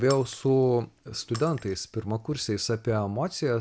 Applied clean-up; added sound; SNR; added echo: none; Shatter; 20 dB; none.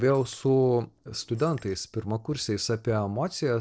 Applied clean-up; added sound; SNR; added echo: neural separator model SepFormer DNS4.